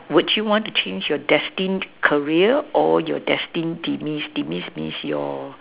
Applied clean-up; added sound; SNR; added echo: none; none; none; none.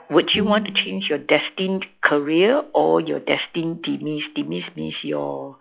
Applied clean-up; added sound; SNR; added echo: classical method log-MMSE.